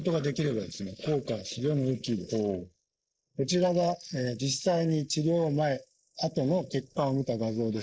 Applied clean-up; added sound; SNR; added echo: neural mask model Resemble Enhance denoiser.